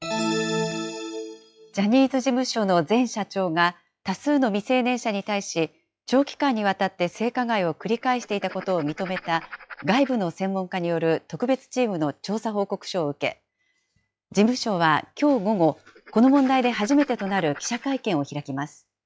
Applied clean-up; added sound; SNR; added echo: classical method log-MMSE.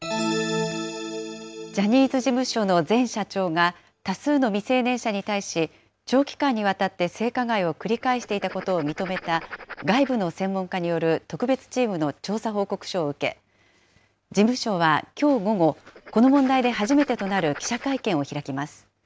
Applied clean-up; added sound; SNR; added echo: none; Writing; 16 dB; none.